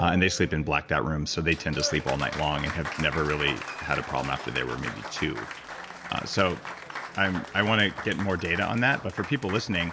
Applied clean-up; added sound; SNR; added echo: none; Applause; 11 dB; none.